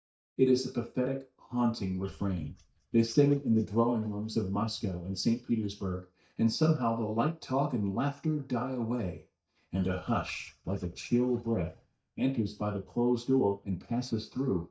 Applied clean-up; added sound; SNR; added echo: neural mask model DeepFilterNet 3.